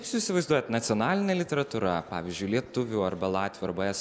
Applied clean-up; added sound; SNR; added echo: none; none; none; none.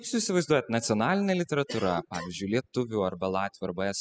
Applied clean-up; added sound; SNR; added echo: classical method spectral subtraction.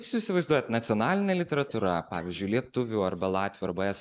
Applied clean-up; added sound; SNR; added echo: neural mask model Resemble Enhance denoiser.